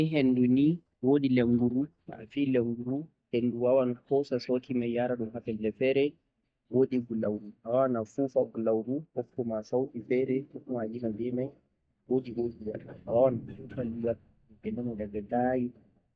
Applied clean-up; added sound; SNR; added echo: neural mask model DeepFilterNet 3.